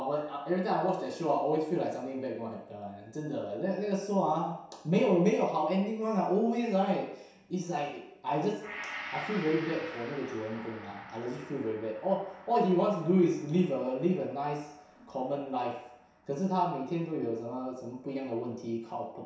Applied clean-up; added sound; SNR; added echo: none; Gong; 19 dB; reverberation time 0.7 s.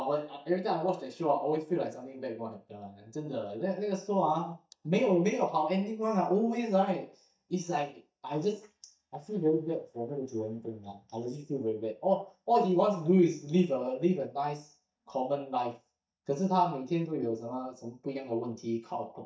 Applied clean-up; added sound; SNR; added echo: neural mask model DeepFilterNet 3.